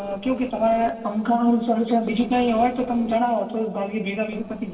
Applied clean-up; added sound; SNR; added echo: neural separator model SepFormer DNS4.